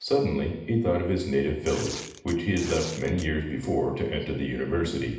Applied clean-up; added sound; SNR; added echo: none; Tearing; 13 dB; reverberation time 0.8 s.